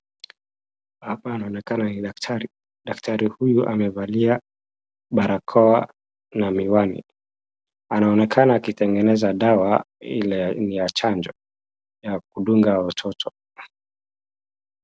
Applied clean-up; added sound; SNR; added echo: none; none; none; none.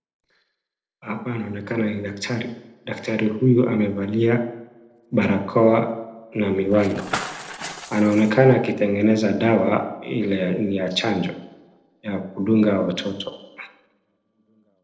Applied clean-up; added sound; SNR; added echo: neural separator model SepFormer DNS4.